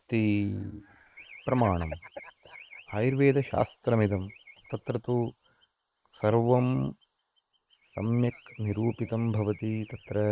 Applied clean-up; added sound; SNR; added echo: neural mask model Resemble Enhance denoiser.